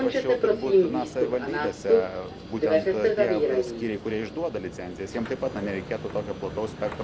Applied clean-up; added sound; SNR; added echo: none; Subway, metro, underground; -3 dB; none.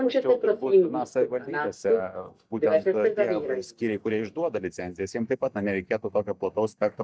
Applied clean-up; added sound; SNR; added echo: neural mask model DeepFilterNet 3.